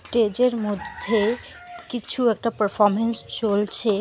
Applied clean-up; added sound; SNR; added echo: none; none; none; none.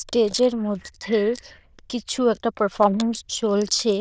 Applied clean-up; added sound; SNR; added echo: neural diffusion model UNIVERSE++.